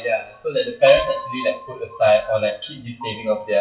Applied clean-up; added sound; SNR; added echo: classical method WPE with log-MMSE.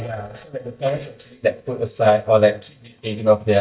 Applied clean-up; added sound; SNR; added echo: neural mask model DeepFilterNet 3.